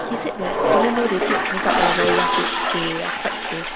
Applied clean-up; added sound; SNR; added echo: none; Toilet flush + Alarm; -5 dB; none.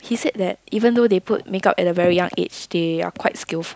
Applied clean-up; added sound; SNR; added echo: none; none; none; none.